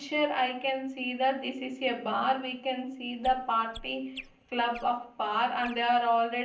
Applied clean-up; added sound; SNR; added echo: neural separator model SepFormer DNS4.